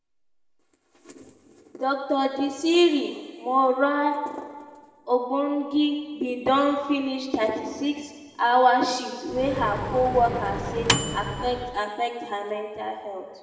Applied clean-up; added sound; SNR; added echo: none; Microwave oven; 4 dB; reverberation time 1.9 s.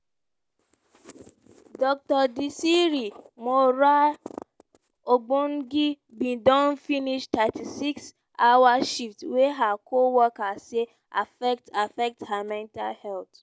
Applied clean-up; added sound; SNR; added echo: none; none; none; none.